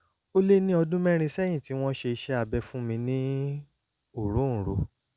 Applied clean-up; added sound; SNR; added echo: none; none; none; none.